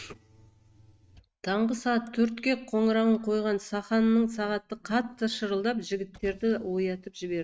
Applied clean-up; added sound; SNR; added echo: neural mask model RNNoise.